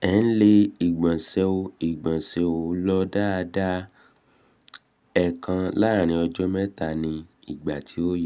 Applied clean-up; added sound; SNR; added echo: none; none; none; none.